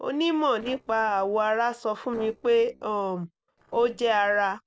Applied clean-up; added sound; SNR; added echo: neural separator model SepFormer DNS4.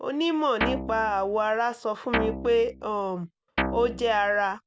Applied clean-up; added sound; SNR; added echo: none; Guitar; 6 dB; none.